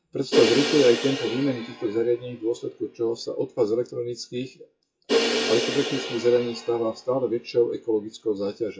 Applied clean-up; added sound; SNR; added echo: classical method WPE with log-MMSE.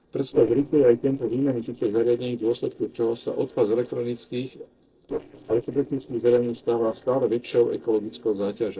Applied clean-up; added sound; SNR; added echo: neural separator model SepFormer DNS4.